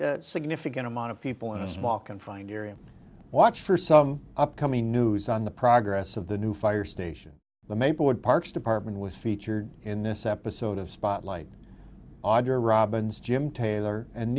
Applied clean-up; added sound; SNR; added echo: none; none; none; none.